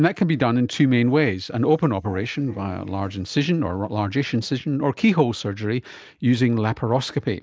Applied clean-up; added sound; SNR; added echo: neural mask model Resemble Enhance denoiser.